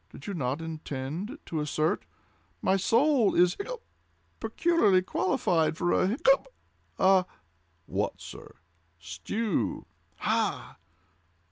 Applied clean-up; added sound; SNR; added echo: none; none; none; none.